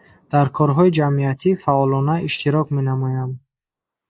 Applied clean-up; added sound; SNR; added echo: neural mask model Resemble Enhance denoiser.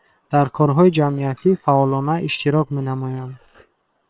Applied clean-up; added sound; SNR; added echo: neural separator model SepFormer WHAM!.